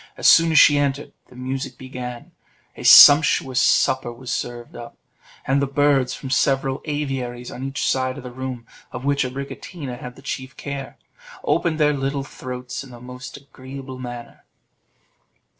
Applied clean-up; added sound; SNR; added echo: none; none; none; none.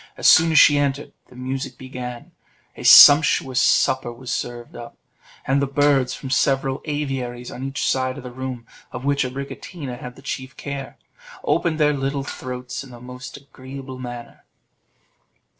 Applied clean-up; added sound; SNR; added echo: none; Dishes, pots, and pans; 15 dB; none.